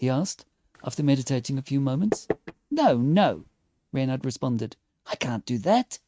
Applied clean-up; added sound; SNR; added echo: neural mask model RNNoise.